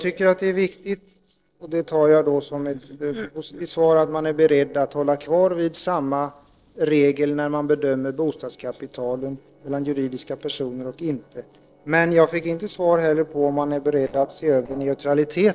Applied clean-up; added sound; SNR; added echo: neural separator model SepFormer DNS4.